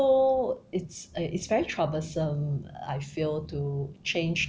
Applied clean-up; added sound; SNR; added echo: none; none; none; none.